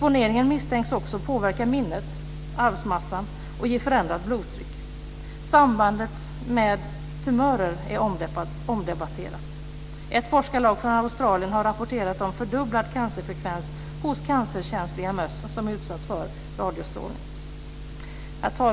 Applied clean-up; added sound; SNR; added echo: none; none; none; none.